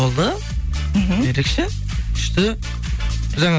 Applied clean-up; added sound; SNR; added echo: none; none; none; none.